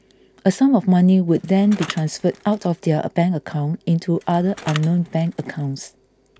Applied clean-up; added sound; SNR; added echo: none; Bicycle; 19 dB; none.